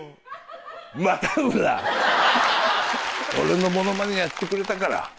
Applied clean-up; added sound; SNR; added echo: none; none; none; none.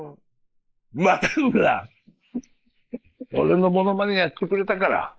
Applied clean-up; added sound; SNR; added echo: neural mask model Resemble Enhance denoiser.